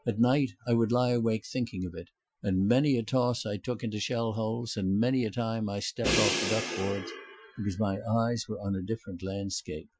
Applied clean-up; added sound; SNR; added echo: classical method Wiener filter.